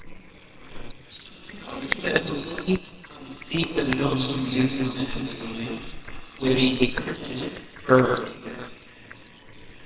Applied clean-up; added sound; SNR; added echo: neural separator model SepFormer WHAMR!.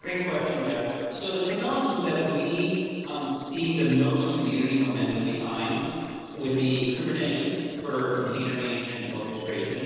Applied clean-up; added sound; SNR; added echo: neural separator model SepFormer DNS4.